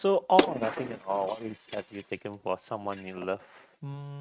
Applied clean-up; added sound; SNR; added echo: neural mask model RNNoise.